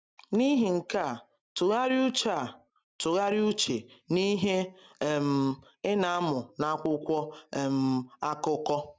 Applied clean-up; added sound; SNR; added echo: none; none; none; none.